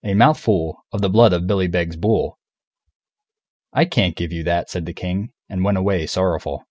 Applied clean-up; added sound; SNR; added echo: none; none; none; none.